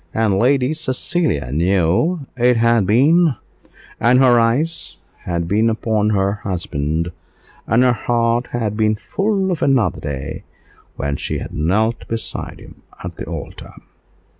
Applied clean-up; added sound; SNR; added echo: none; none; none; none.